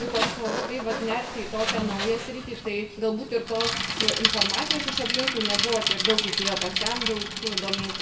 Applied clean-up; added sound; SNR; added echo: none; Bicycle; -1 dB; reverberation time 0.8 s.